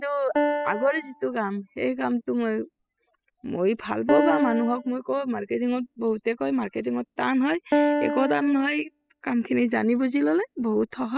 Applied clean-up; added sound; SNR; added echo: classical method spectral subtraction.